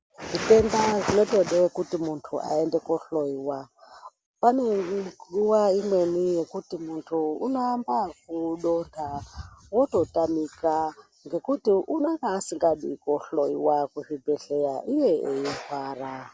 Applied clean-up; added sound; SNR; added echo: none; none; none; none.